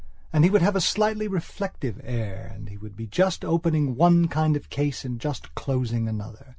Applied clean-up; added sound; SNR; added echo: none; none; none; none.